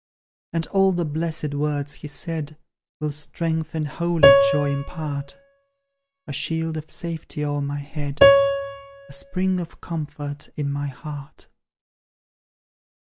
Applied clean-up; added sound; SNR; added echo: none; Piano; -3 dB; none.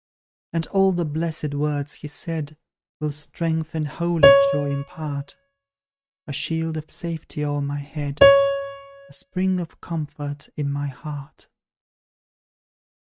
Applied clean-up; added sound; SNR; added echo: neural mask model RNNoise.